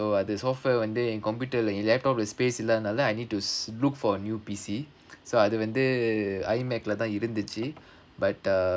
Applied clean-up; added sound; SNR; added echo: none; none; none; none.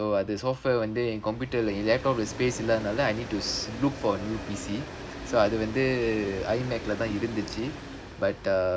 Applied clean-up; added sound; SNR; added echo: none; Train; 11 dB; none.